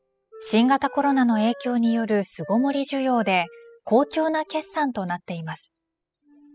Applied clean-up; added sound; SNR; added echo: classical method spectral subtraction.